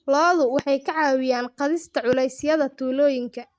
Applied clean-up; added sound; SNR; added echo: neural mask model RNNoise.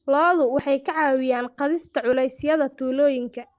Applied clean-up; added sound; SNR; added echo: neural separator model SepFormer DNS4.